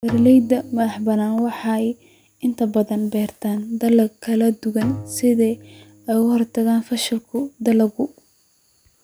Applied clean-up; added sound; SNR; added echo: none; Bowed string instrument; 19 dB; none.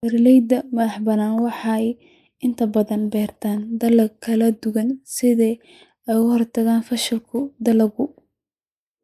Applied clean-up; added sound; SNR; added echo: neural mask model Resemble Enhance denoiser.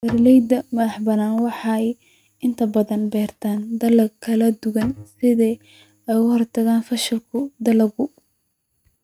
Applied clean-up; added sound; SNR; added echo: neural mask model RNNoise.